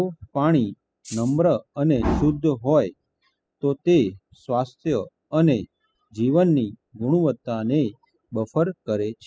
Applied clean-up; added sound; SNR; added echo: classical method spectral subtraction.